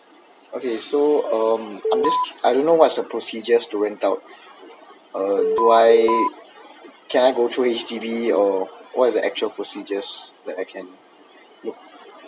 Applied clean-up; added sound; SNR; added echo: none; Alarm; -2 dB; none.